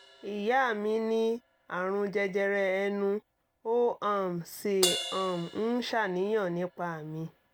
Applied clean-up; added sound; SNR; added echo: none; Crash cymbal; 12 dB; none.